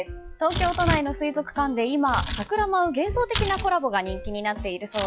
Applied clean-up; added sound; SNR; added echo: classical method log-MMSE.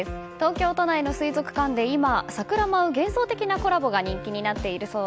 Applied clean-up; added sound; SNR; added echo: none; none; none; none.